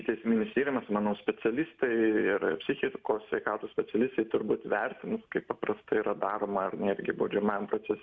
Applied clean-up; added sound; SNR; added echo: none; none; none; none.